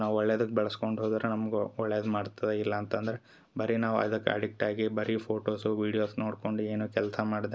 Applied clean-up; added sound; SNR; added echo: none; none; none; none.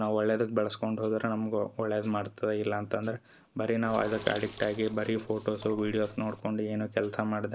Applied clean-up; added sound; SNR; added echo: none; Sink (filling or washing); 14 dB; none.